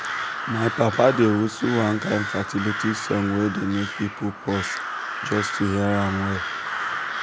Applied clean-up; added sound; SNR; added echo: none; Crow; 6 dB; none.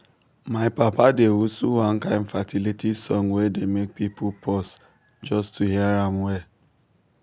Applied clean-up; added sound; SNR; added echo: none; none; none; none.